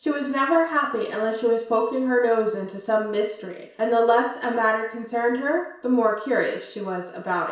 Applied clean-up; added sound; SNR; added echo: none; none; none; reverberation time 0.6 s.